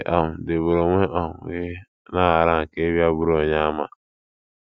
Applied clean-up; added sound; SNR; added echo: none; none; none; none.